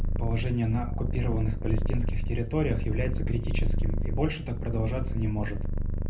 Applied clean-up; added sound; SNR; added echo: none; Purr; -3 dB; reverberation time 0.3 s.